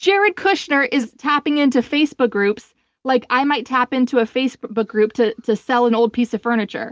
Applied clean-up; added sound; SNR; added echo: none; none; none; none.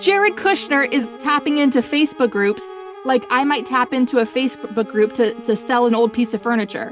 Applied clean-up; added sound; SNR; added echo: none; Wind instrument, woodwind instrument + Bowed string instrument; 17 dB; none.